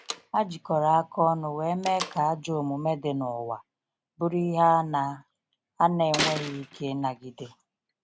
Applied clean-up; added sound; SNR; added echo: none; Slam; 12 dB; none.